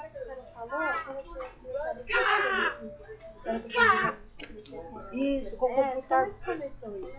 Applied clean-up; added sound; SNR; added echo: classical method log-MMSE.